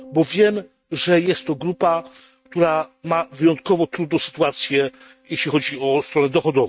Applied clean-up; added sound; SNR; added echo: neural mask model RNNoise.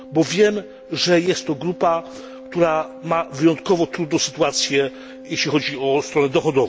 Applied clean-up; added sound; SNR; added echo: none; Organ; 18 dB; none.